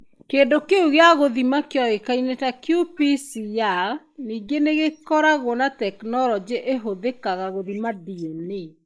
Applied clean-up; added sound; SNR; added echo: neural mask model Resemble Enhance denoiser.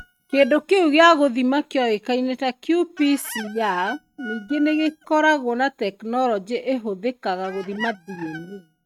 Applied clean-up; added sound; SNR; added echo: neural mask model RNNoise.